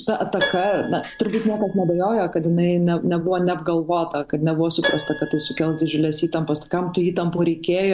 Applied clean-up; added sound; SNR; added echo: none; Keyboard (musical); 13 dB; none.